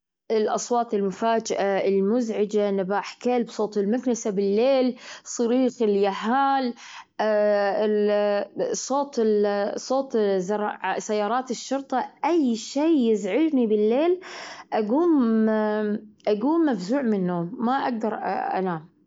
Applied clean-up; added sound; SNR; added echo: none; none; none; none.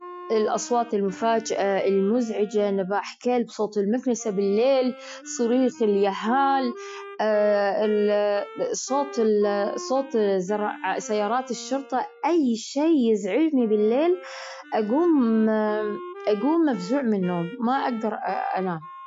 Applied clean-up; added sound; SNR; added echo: classical method Wiener filter.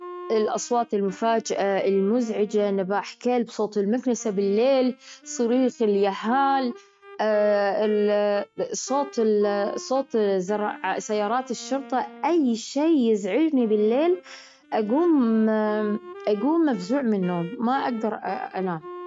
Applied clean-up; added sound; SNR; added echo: neural mask model RNNoise.